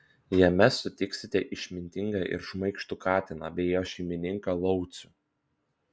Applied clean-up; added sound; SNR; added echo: none; none; none; none.